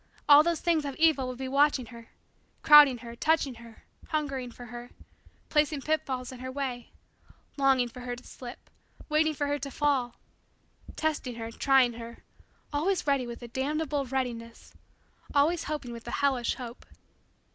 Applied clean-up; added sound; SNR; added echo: none; none; none; none.